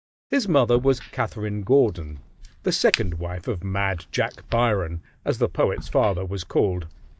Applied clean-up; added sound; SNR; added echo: neural mask model DeepFilterNet 3.